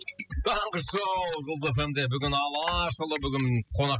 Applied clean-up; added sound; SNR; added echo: classical method spectral subtraction.